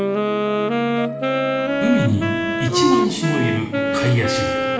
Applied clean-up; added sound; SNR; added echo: none; Wind instrument, woodwind instrument; -1 dB; reverberation time 1.2 s.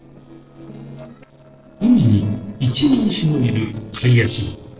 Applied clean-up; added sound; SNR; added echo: neural separator model SepFormer DNS4.